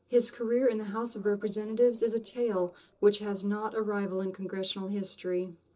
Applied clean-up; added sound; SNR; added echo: neural separator model SepFormer DNS4.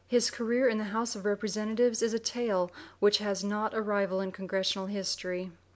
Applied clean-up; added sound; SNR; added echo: none; none; none; none.